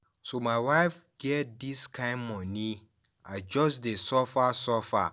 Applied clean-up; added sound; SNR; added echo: none; none; none; none.